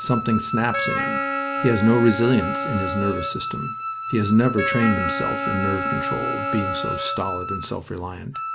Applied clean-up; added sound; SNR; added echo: none; Wind instrument, woodwind instrument + Wind instrument, woodwind instrument; 3 dB; none.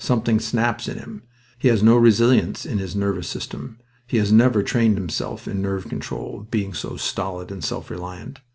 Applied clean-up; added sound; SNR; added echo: none; none; none; none.